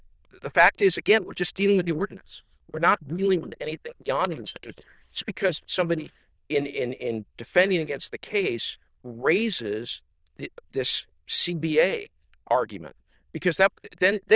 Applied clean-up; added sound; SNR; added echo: neural diffusion model UNIVERSE++.